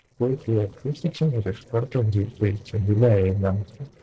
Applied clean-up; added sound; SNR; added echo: neural separator model SepFormer DNS4.